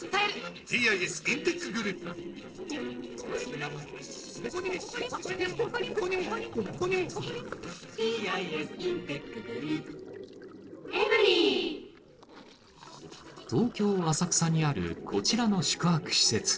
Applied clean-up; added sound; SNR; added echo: neural separator model SepFormer DNS4.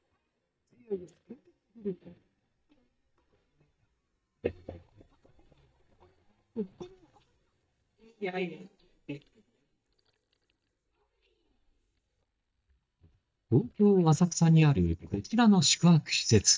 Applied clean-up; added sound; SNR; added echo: neural mask model DeepFilterNet 3.